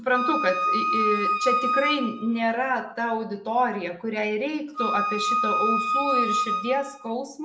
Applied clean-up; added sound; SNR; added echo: none; Wind instrument, woodwind instrument; -2 dB; reverberation time 0.3 s.